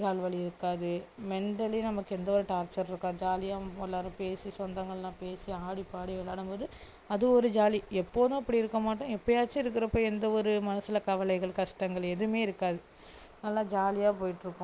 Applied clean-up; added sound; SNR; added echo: none; none; none; none.